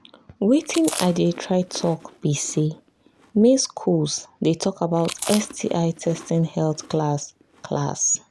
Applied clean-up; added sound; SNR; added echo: none; Chewing, mastication; 13 dB; none.